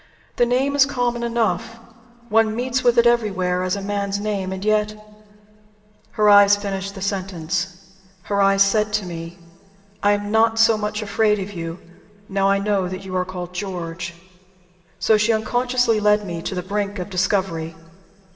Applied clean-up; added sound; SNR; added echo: none; none; none; reverberation time 2.2 s.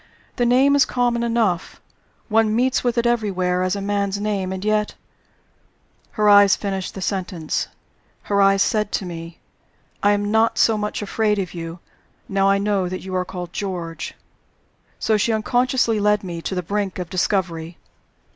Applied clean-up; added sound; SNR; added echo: none; none; none; none.